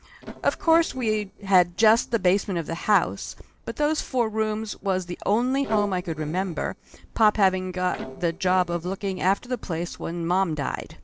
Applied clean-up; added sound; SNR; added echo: neural separator model SepFormer DNS4.